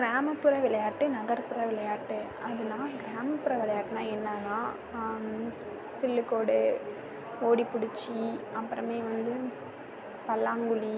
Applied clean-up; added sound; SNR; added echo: none; Electric guitar; 20 dB; none.